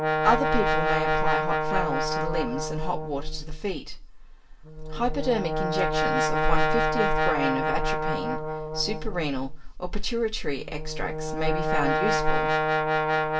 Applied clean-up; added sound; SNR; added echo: none; Brass instrument; 0 dB; reverberation time 0.2 s.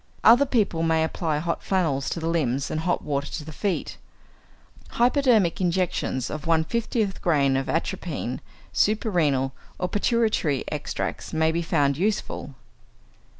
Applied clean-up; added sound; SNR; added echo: none; none; none; none.